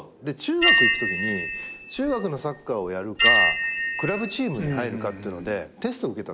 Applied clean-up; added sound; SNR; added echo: none; Bell; -4 dB; none.